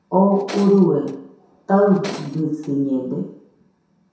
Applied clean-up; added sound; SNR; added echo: none; Tools; 19 dB; reverberation time 0.7 s.